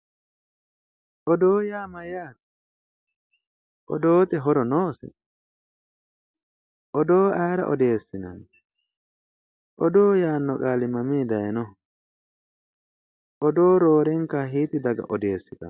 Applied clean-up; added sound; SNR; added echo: none; none; none; none.